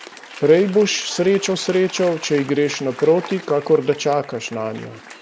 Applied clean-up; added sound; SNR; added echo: none; Applause / Crowd; 18 dB; none.